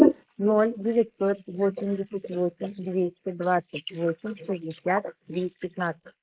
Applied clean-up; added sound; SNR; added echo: neural mask model Resemble Enhance denoiser.